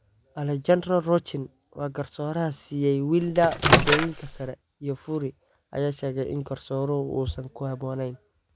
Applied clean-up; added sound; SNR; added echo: none; Microwave oven; -3 dB; none.